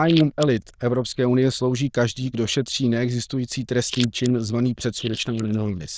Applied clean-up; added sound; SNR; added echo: neural diffusion model UNIVERSE++.